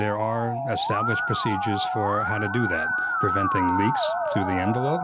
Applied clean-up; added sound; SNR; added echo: none; Musical instrument; -1 dB; none.